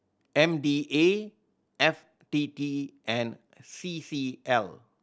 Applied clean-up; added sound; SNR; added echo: none; none; none; none.